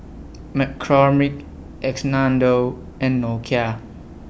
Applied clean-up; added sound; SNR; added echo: none; none; none; none.